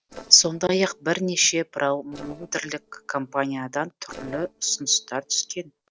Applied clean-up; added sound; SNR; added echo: neural separator model SepFormer DNS4.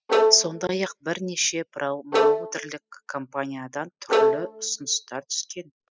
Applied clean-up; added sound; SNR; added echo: classical method spectral subtraction.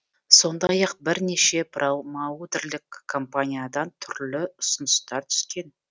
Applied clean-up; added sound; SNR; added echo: none; none; none; none.